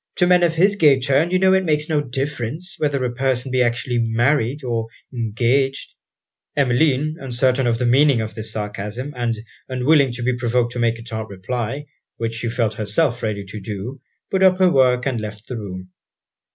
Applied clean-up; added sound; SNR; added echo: none; none; none; none.